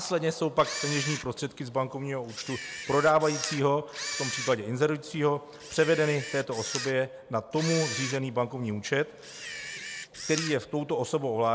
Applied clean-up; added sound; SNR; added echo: none; Camera; 9 dB; none.